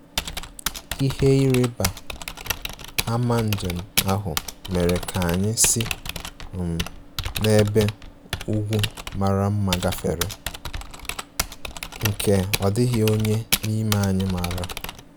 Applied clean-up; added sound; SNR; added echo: none; Typing; 7 dB; none.